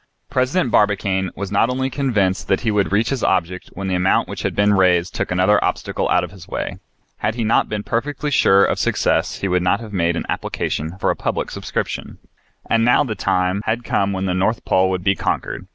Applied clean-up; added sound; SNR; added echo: none; none; none; none.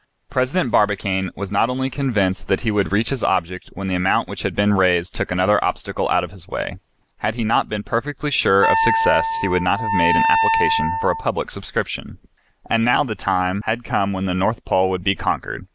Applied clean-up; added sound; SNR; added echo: none; Wind instrument, woodwind instrument; -1 dB; none.